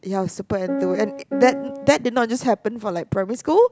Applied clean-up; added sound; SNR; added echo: none; Piano; 5 dB; none.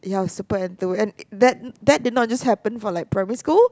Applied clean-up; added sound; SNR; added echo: none; none; none; none.